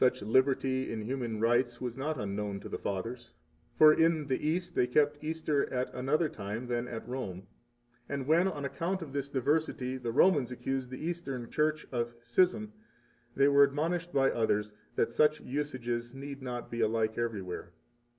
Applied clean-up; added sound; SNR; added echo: none; none; none; none.